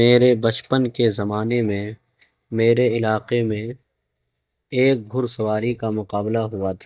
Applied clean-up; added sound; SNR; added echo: neural mask model DeepFilterNet 3.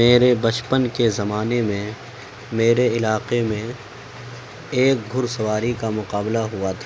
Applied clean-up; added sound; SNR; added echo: none; none; none; none.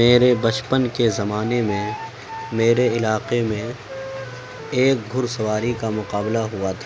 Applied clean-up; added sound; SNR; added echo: none; Wind instrument, woodwind instrument; 15 dB; none.